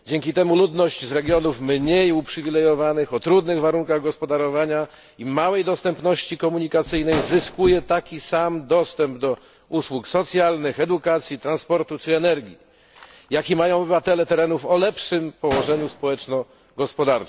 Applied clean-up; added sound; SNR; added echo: none; Gunshot, gunfire; 20 dB; none.